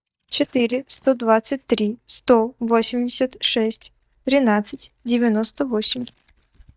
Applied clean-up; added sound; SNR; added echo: neural mask model DeepFilterNet 3.